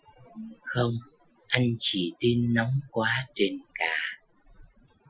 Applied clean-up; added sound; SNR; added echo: classical method Wiener filter.